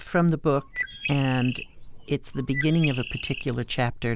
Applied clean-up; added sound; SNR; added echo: none; Bird; 10 dB; none.